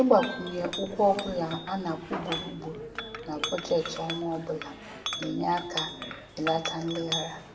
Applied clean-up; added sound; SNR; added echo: none; Chink, clink; 8 dB; reverberation time 0.6 s.